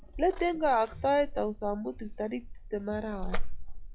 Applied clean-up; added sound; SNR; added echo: classical method log-MMSE.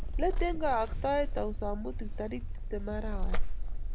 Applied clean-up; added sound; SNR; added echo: none; Purr; -4 dB; none.